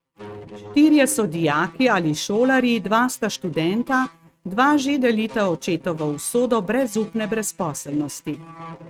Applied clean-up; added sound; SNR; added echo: neural mask model RNNoise.